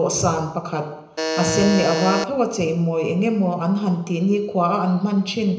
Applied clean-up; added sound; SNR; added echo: none; Alarm; 4 dB; reverberation time 0.9 s.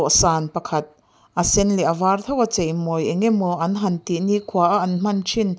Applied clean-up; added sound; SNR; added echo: none; none; none; none.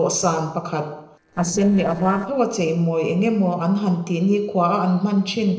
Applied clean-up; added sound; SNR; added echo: neural separator model SepFormer DNS4.